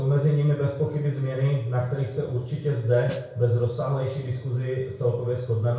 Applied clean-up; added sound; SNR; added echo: none; Snare drum; 19 dB; reverberation time 0.6 s.